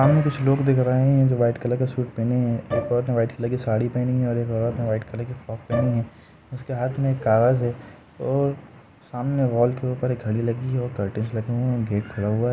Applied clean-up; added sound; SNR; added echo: none; Bowed string instrument; 9 dB; none.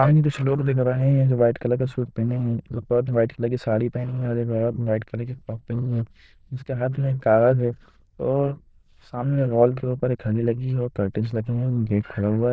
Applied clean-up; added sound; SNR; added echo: neural diffusion model UNIVERSE++.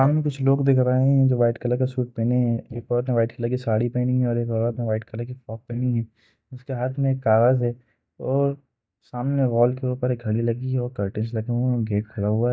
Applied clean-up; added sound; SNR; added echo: neural mask model DeepFilterNet 3.